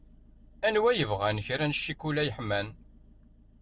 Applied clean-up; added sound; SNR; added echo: none; none; none; none.